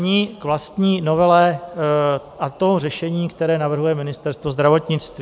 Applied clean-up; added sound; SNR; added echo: none; none; none; none.